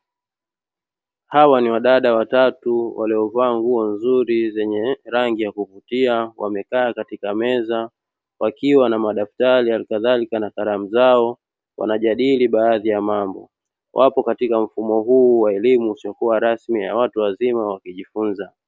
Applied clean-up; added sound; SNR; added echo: none; none; none; none.